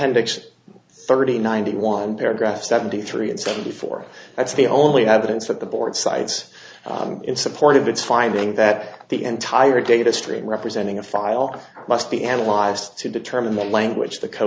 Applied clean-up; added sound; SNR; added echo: none; none; none; none.